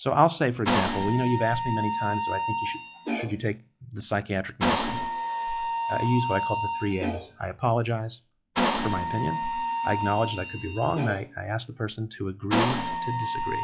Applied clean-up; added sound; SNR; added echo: classical method log-MMSE.